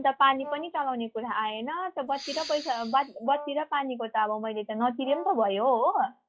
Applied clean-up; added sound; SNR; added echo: classical method log-MMSE.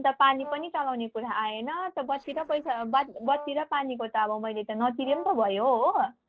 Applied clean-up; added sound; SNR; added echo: neural separator model SepFormer DNS4.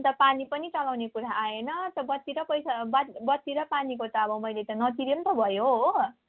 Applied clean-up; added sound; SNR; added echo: none; none; none; none.